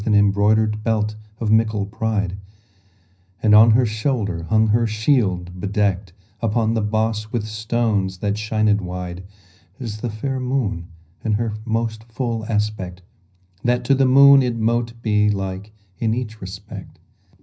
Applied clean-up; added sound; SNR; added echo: none; none; none; reverberation time 0.4 s.